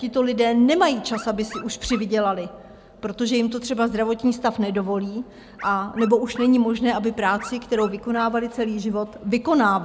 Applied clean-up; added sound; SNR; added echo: none; Dog; 18 dB; none.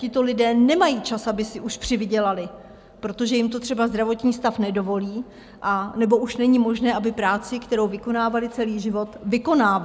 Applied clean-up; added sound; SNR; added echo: none; none; none; none.